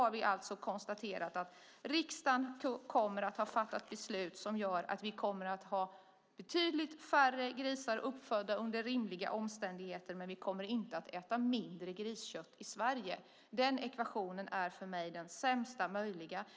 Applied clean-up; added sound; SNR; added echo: none; none; none; none.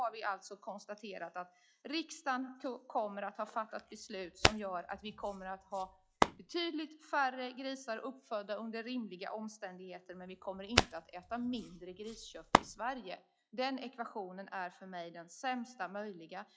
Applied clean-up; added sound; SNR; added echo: classical method log-MMSE.